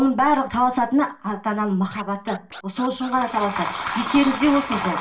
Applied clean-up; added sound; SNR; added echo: none; Scratching (performance technique); 18 dB; reverberation time 0.3 s.